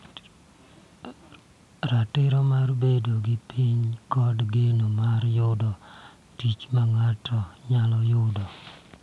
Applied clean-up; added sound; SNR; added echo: none; none; none; none.